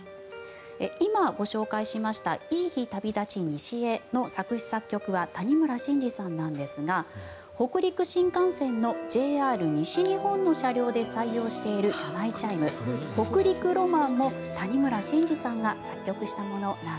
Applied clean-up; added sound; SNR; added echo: none; Guitar; 17 dB; none.